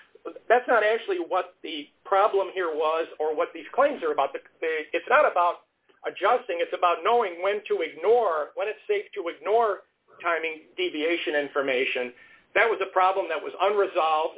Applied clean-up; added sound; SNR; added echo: none; none; none; none.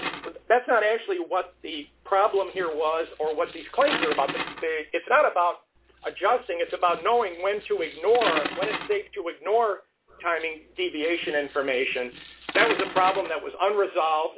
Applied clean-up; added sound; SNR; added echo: none; Coin (dropping); 11 dB; none.